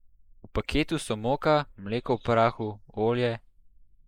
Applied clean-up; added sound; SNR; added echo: neural mask model Resemble Enhance denoiser.